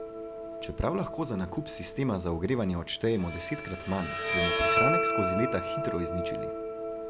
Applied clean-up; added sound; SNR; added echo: none; Bowed string instrument; 0 dB; none.